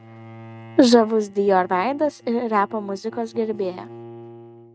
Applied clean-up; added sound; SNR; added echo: neural mask model RNNoise.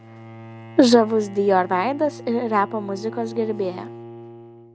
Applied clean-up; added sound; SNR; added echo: none; Bowed string instrument; 16 dB; none.